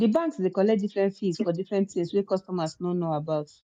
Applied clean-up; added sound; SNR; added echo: neural mask model Resemble Enhance denoiser.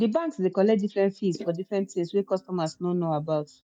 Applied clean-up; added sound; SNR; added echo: neural mask model DeepFilterNet 3.